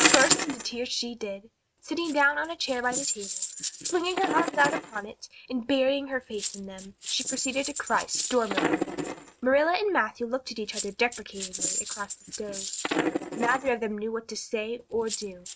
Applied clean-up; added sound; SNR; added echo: neural mask model RNNoise.